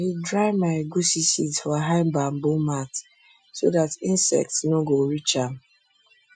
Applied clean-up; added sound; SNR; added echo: classical method Wiener filter.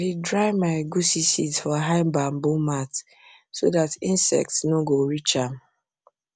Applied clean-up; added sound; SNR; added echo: none; none; none; none.